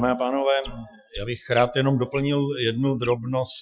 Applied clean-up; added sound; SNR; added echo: classical method Wiener filter.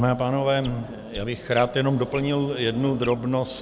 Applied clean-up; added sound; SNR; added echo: none; Chirp, tweet; 19 dB; none.